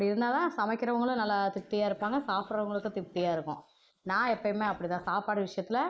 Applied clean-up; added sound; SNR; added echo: neural mask model Resemble Enhance denoiser.